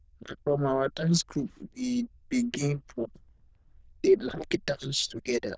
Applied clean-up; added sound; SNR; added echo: neural diffusion model UNIVERSE++.